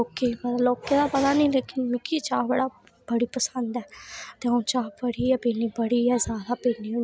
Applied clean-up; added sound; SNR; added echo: none; none; none; none.